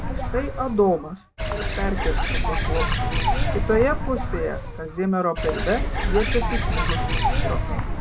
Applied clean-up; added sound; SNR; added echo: none; Bird; -3 dB; none.